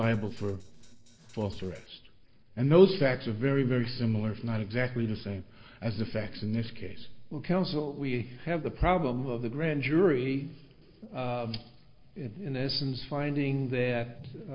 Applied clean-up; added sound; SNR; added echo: neural separator model SepFormer DNS4.